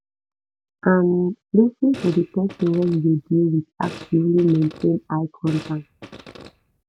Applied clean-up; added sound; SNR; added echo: none; Fart; 19 dB; none.